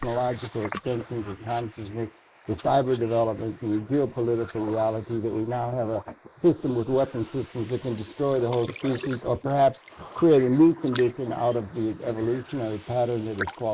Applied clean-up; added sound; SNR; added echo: neural mask model Resemble Enhance denoiser.